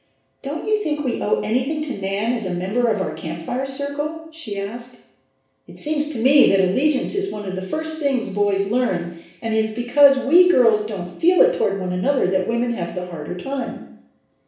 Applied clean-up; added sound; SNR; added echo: none; none; none; reverberation time 0.7 s.